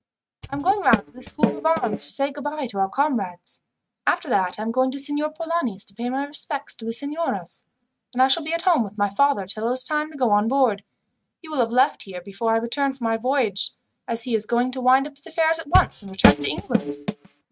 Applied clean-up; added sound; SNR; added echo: neural mask model RNNoise.